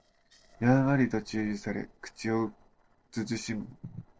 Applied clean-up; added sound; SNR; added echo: neural separator model SepFormer DNS4.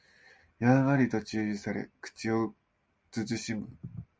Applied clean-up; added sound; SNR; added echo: none; none; none; none.